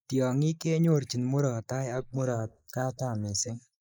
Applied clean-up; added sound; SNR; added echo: neural mask model Resemble Enhance denoiser.